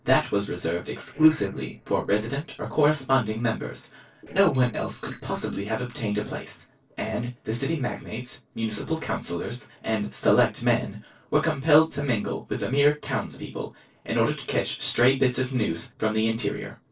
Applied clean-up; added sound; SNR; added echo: neural separator model SepFormer DNS4.